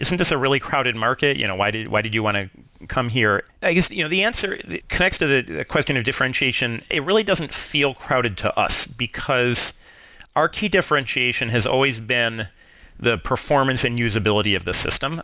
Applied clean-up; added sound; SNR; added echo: none; none; none; none.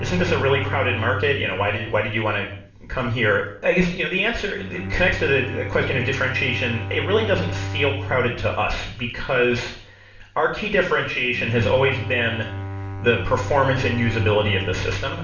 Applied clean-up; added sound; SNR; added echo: none; Bowed string instrument; 9 dB; reverberation time 0.6 s.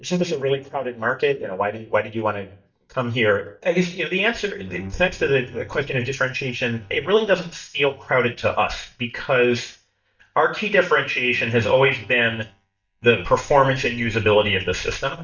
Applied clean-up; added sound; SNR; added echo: neural mask model DeepFilterNet 3.